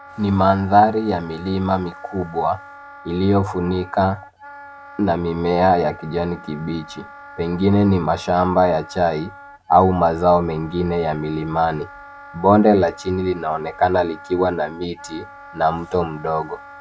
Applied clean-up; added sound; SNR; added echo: none; Wind instrument, woodwind instrument; 20 dB; none.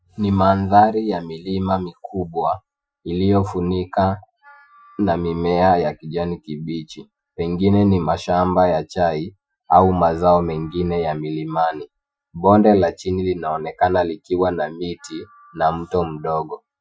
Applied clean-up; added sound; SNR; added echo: classical method Wiener filter.